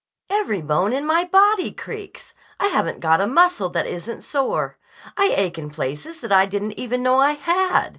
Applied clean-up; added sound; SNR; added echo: none; none; none; none.